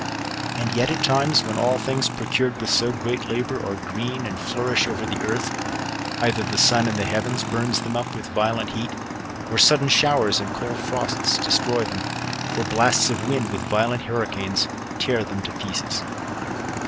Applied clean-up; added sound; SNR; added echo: none; Motorcycle / Engine; 4 dB; none.